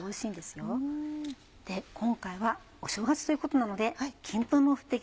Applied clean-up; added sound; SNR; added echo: none; none; none; none.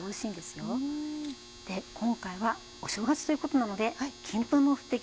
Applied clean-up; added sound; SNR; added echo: none; Domestic sounds, home sounds; 18 dB; none.